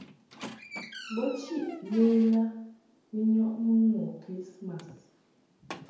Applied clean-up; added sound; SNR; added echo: none; Squeak; 18 dB; reverberation time 0.9 s.